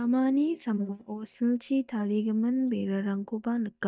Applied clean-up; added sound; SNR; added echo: neural mask model DeepFilterNet 3.